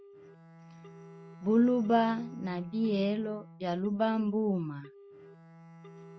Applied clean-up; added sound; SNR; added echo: none; Telephone + Bowed string instrument; 19 dB; none.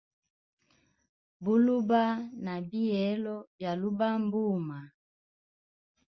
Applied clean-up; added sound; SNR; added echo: none; none; none; none.